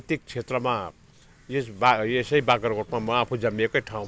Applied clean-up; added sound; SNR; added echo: none; none; none; none.